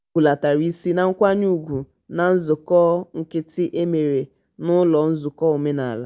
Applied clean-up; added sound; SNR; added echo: none; none; none; none.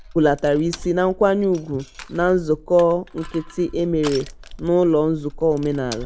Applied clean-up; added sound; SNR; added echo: none; Crushing; 17 dB; none.